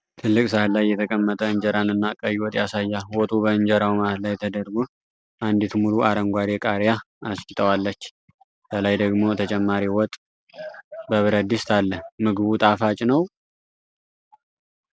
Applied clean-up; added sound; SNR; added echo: none; none; none; none.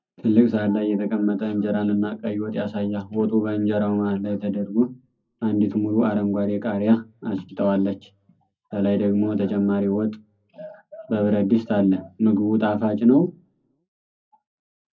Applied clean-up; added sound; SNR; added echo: none; none; none; reverberation time 0.4 s.